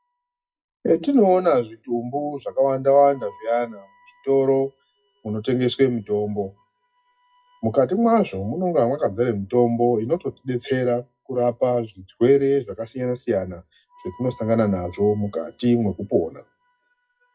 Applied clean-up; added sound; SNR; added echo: classical method WPE with log-MMSE.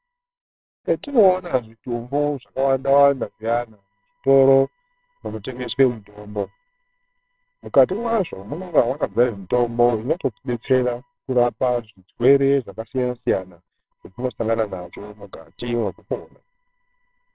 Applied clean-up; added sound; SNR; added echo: neural separator model SepFormer WHAMR!.